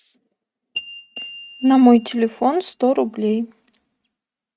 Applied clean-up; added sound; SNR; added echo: neural mask model RNNoise.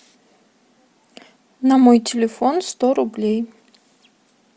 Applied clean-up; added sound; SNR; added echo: none; none; none; none.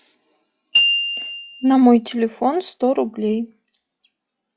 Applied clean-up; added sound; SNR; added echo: classical method log-MMSE.